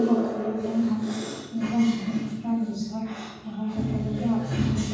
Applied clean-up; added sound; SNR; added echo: none; none; none; reverberation time 1.2 s.